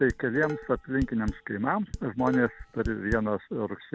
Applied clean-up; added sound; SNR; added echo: none; Dishes, pots, and pans; 10 dB; none.